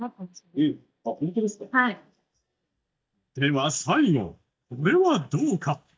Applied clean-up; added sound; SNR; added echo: neural mask model DeepFilterNet 3.